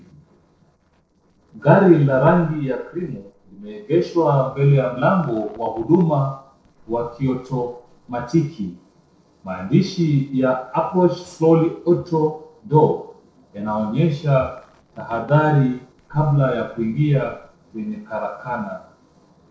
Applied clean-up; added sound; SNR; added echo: neural separator model SepFormer DNS4.